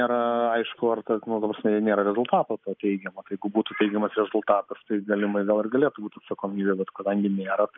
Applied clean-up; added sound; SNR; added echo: neural mask model Resemble Enhance denoiser.